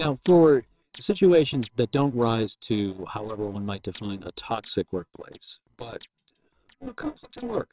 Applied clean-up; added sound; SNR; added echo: neural separator model SepFormer WHAMR!.